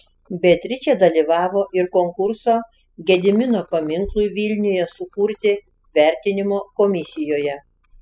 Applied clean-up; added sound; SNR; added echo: classical method spectral subtraction.